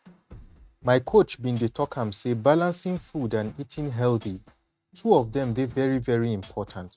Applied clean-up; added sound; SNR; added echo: neural mask model RNNoise.